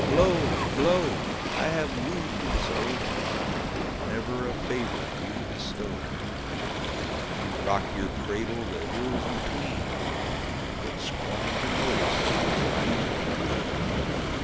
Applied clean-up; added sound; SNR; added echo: none; Waves, surf; -4 dB; none.